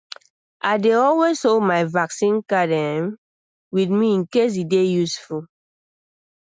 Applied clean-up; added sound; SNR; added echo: none; none; none; none.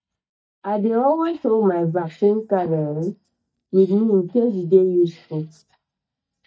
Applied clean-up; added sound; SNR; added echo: neural mask model DeepFilterNet 3.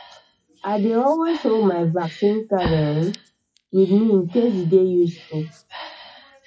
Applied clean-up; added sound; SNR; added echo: classical method WPE with log-MMSE.